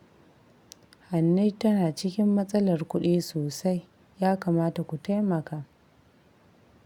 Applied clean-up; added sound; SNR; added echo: none; none; none; none.